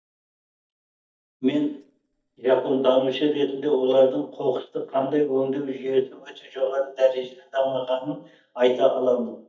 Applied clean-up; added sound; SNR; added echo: neural mask model DeepFilterNet 3.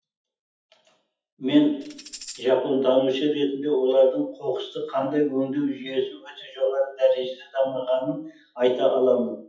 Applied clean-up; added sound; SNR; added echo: classical method WPE with log-MMSE.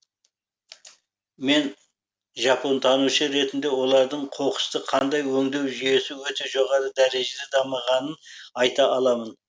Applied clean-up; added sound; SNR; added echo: none; none; none; none.